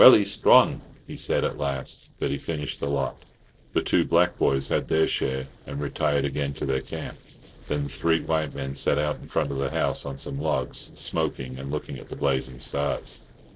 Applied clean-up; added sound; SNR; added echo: neural separator model SepFormer DNS4.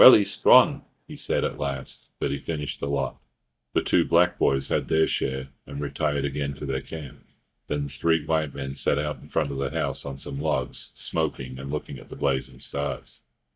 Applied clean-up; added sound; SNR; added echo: neural mask model DeepFilterNet 3.